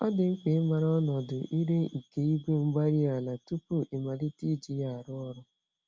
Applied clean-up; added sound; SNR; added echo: none; none; none; none.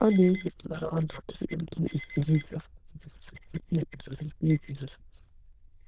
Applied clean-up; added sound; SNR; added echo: neural diffusion model UNIVERSE++.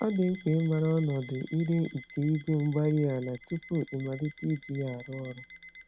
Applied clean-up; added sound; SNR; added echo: none; Alarm; 20 dB; none.